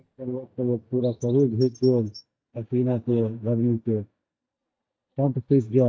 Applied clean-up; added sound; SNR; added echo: neural mask model DeepFilterNet 3.